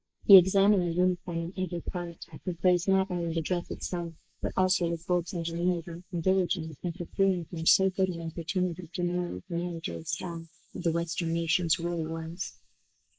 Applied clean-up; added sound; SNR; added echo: neural mask model Resemble Enhance denoiser.